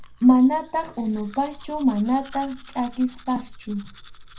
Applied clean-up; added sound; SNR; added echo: none; Domestic sounds, home sounds; 18 dB; reverberation time 0.2 s.